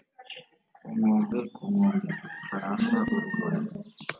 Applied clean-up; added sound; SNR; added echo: none; Chicken, rooster; 14 dB; none.